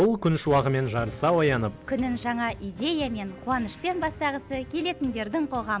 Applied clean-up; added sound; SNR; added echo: none; none; none; none.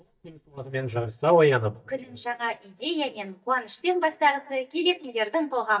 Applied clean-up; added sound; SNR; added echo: neural mask model DeepFilterNet 3.